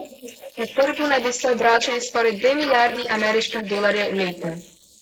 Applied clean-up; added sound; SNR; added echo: neural mask model Resemble Enhance denoiser.